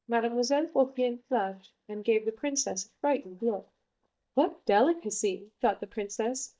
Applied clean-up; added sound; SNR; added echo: neural mask model DeepFilterNet 3.